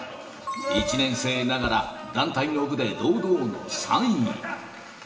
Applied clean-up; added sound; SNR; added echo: none; Writing; 13 dB; reverberation time 2.4 s.